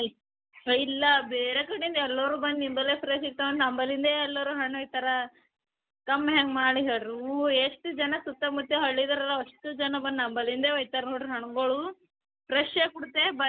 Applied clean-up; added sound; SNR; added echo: none; none; none; none.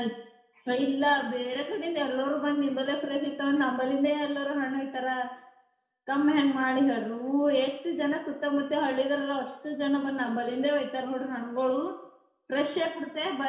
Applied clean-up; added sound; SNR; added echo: none; none; none; reverberation time 0.7 s.